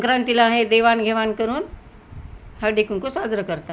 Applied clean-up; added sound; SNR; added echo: none; none; none; none.